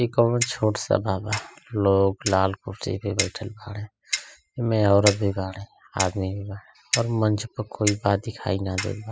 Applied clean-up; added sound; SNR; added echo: classical method spectral subtraction.